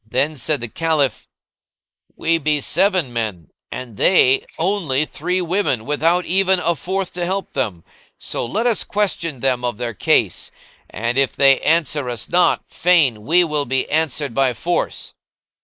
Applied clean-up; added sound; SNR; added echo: neural mask model Resemble Enhance denoiser.